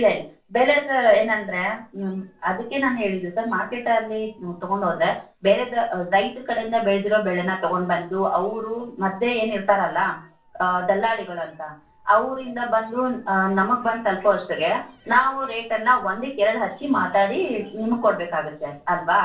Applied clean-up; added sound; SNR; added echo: neural separator model SepFormer DNS4.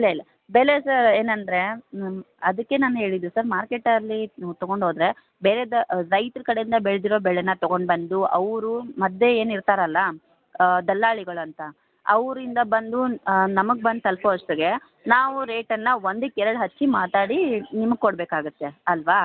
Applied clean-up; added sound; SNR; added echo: none; none; none; none.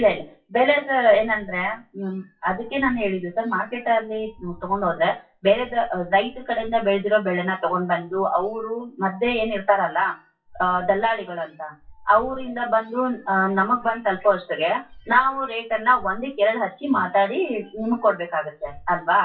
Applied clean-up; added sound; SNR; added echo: classical method WPE with log-MMSE.